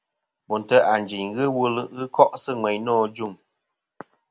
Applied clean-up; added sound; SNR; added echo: none; none; none; none.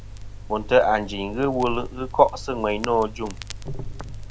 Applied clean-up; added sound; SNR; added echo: none; Crackle; 10 dB; none.